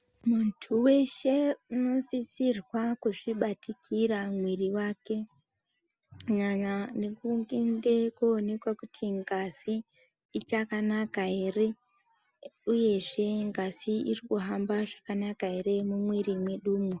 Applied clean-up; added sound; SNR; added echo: none; none; none; none.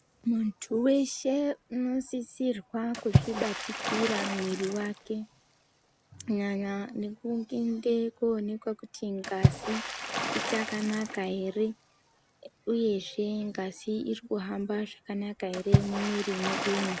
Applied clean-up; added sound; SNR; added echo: none; Water / Splash, splatter; 3 dB; none.